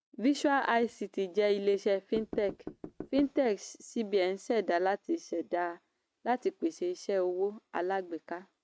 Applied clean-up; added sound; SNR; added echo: neural mask model RNNoise.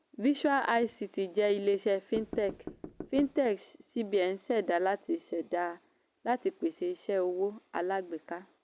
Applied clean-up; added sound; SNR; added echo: none; Knock / Wood; 11 dB; none.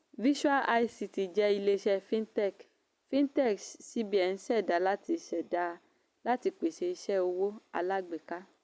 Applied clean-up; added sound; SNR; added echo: none; none; none; none.